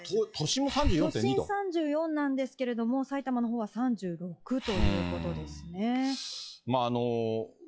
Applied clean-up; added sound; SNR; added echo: classical method log-MMSE.